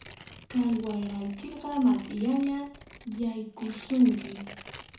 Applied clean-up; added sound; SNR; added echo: none; Tearing; 19 dB; reverberation time 0.6 s.